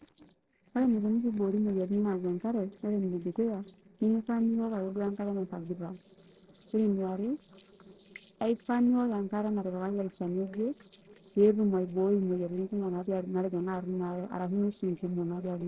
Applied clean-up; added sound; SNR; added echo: neural separator model SepFormer DNS4.